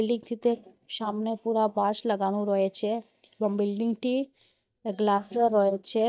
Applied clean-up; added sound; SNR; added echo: neural mask model DeepFilterNet 3.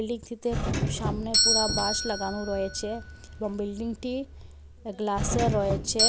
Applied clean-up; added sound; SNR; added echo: none; Doorbell; -1 dB; none.